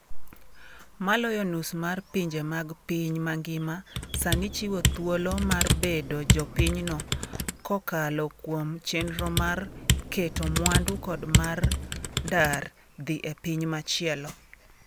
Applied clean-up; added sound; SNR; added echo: none; Computer keyboard; -2 dB; none.